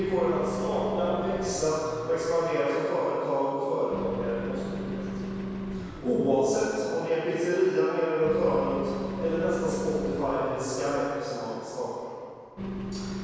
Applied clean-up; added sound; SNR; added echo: none; Engine; 8 dB; reverberation time 2.2 s.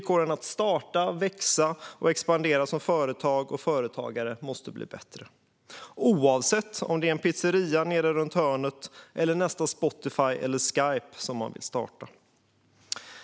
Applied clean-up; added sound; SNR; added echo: none; none; none; none.